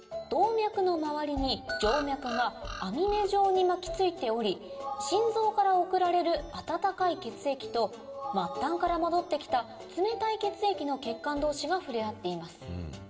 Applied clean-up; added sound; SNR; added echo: none; Bird vocalization, bird call, bird song; 12 dB; reverberation time 2.8 s.